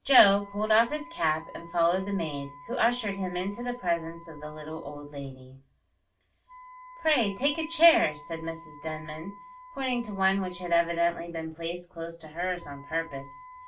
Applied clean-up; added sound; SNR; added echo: none; Wind instrument, woodwind instrument; 19 dB; reverberation time 0.2 s.